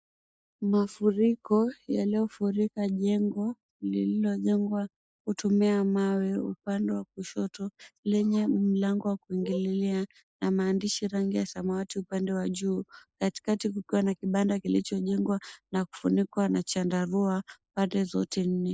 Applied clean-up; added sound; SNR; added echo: neural mask model Resemble Enhance denoiser.